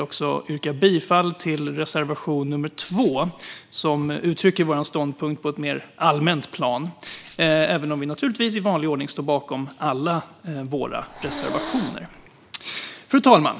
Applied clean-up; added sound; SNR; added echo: none; Tambourine + Hiss; 13 dB; none.